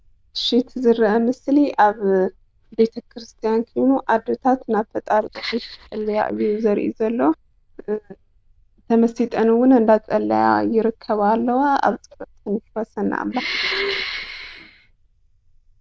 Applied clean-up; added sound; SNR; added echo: neural diffusion model UNIVERSE++.